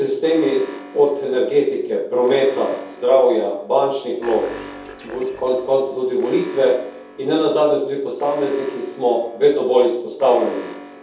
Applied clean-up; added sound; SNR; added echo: none; Alarm; 18 dB; reverberation time 0.7 s.